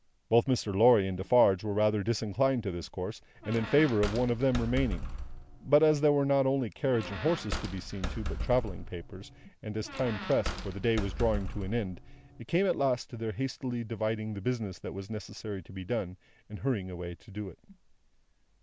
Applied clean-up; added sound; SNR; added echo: none; Squeak; 7 dB; none.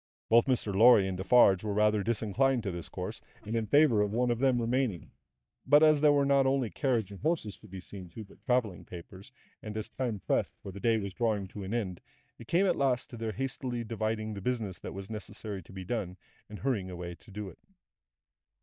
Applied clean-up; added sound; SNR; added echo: neural mask model DeepFilterNet 3.